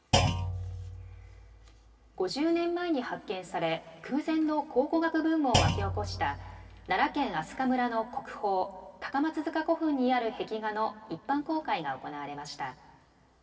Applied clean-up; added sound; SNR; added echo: none; Thump, thud; 4 dB; reverberation time 2.6 s.